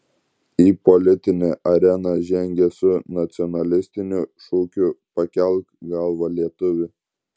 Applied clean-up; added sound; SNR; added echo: none; none; none; none.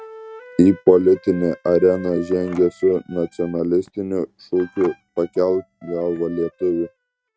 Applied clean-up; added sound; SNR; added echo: neural mask model RNNoise.